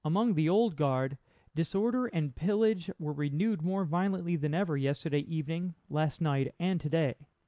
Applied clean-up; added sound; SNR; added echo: none; none; none; none.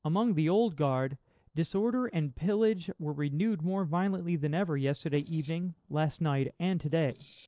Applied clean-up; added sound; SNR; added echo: neural separator model SepFormer DNS4.